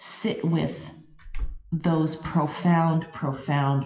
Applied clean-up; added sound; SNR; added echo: classical method WPE with log-MMSE.